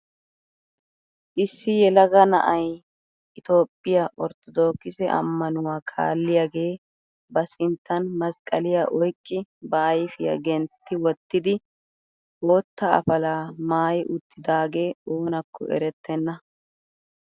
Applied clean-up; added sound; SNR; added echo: none; none; none; none.